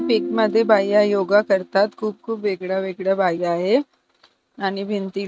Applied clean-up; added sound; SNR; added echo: neural mask model RNNoise.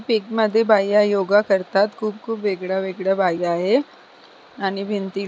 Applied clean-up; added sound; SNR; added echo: none; none; none; none.